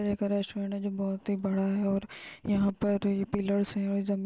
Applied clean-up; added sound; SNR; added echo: none; none; none; none.